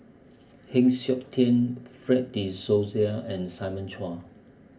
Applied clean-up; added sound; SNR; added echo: none; none; none; reverberation time 0.3 s.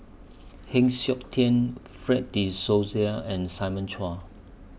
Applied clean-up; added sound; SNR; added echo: none; none; none; none.